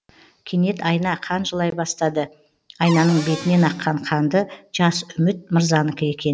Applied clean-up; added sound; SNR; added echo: none; Cupboard open or close / Door; 12 dB; none.